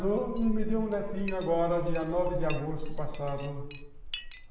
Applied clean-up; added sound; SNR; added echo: none; Chink, clink; 2 dB; reverberation time 1.0 s.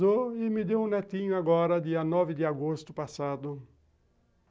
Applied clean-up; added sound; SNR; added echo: none; none; none; none.